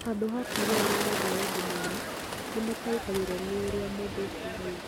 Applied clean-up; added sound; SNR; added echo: none; Bird; 0 dB; none.